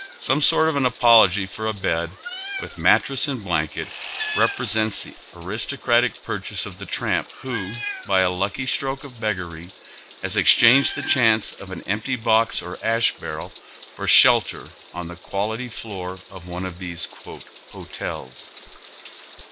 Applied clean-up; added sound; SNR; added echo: none; Meow + Sawing; 13 dB; none.